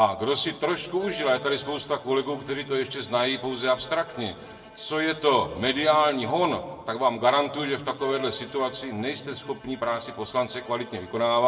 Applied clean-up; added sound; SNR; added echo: none; Bowed string instrument; 20 dB; reverberation time 0.9 s.